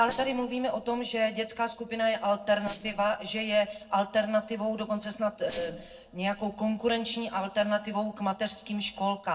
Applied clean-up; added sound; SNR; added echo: neural separator model SepFormer DNS4.